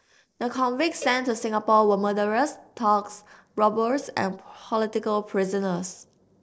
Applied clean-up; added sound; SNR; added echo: neural separator model SepFormer DNS4.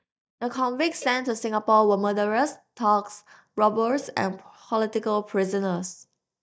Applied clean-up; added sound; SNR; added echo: neural mask model DeepFilterNet 3.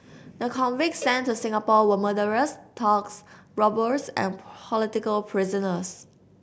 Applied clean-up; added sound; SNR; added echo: none; Cowbell; 20 dB; none.